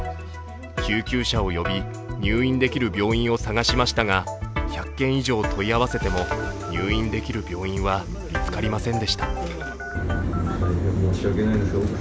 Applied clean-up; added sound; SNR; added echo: none; Telephone; 12 dB; none.